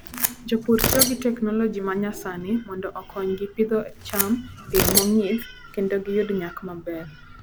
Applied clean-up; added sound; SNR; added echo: none; Tearing; 4 dB; none.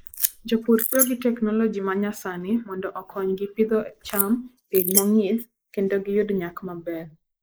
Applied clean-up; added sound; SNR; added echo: neural mask model Resemble Enhance denoiser.